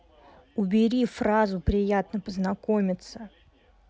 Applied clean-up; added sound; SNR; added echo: none; none; none; none.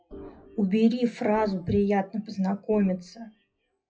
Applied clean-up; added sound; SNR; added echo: classical method WPE with log-MMSE.